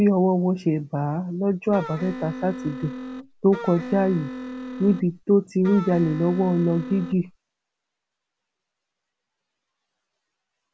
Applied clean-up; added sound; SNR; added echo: none; Wind instrument, woodwind instrument; 10 dB; none.